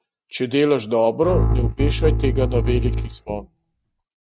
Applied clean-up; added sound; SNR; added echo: neural mask model RNNoise.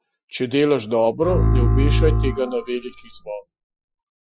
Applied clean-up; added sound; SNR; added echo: classical method Wiener filter.